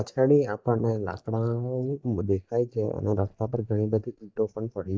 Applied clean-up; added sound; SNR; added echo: neural mask model DeepFilterNet 3.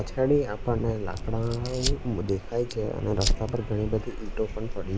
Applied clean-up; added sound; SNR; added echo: none; Fire; 3 dB; none.